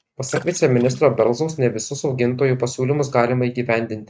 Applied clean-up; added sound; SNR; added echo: neural mask model RNNoise.